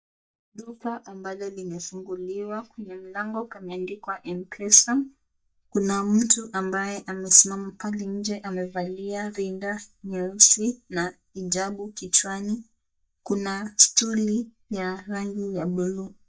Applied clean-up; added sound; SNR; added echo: neural mask model DeepFilterNet 3.